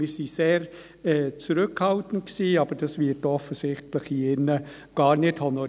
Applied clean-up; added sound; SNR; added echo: none; none; none; none.